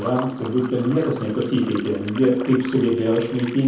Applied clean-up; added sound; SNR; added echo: none; Liquid; 16 dB; reverberation time 0.7 s.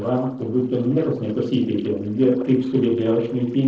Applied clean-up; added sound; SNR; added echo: neural separator model SepFormer DNS4.